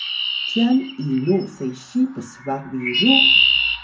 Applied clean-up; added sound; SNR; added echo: none; Chirp, tweet; -1 dB; reverberation time 0.3 s.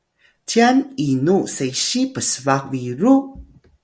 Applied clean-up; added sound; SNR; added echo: none; none; none; none.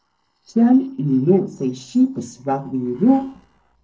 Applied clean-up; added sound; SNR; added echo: neural separator model SepFormer DNS4.